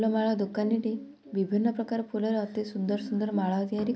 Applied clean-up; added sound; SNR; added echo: none; none; none; none.